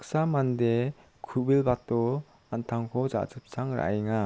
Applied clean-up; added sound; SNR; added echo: none; none; none; none.